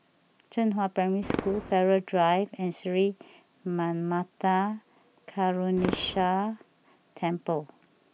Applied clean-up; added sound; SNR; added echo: none; Fireworks; 13 dB; none.